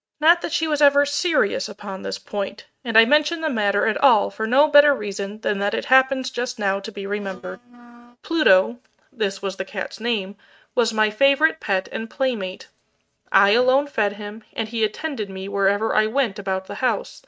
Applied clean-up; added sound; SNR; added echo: neural mask model RNNoise.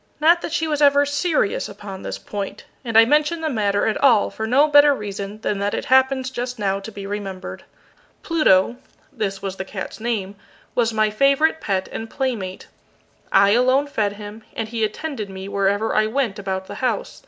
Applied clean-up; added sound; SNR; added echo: none; none; none; none.